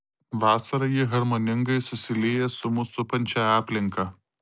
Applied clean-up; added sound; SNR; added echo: none; none; none; none.